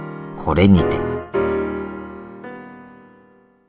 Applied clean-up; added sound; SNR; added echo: none; none; none; none.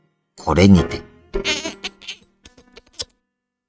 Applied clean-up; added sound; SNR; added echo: neural mask model RNNoise.